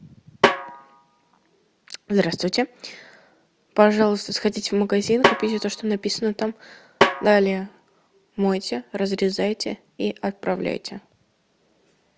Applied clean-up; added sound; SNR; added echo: none; Snare drum; 1 dB; none.